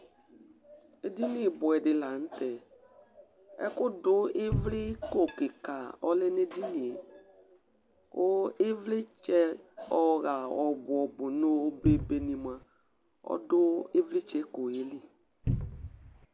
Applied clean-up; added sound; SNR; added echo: none; Cupboard open or close; 3 dB; none.